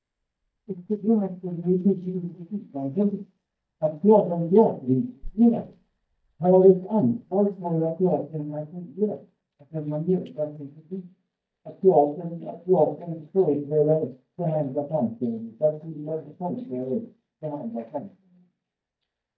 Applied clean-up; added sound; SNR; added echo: neural mask model DeepFilterNet 3.